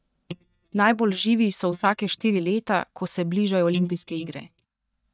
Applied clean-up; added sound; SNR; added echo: neural mask model DeepFilterNet 3.